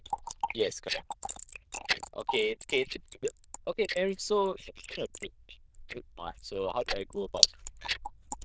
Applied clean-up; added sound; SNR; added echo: neural diffusion model UNIVERSE++.